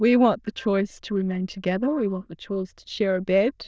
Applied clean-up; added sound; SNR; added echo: neural diffusion model UNIVERSE++.